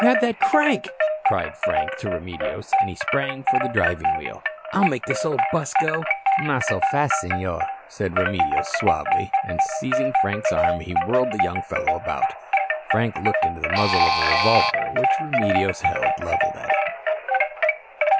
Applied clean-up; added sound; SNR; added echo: none; Wind chime + Alarm; -4 dB; none.